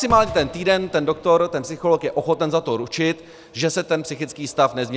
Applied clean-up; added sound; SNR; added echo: none; Fireworks; 18 dB; none.